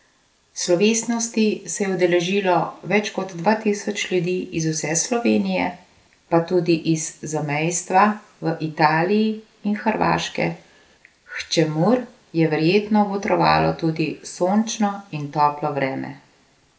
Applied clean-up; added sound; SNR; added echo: none; none; none; none.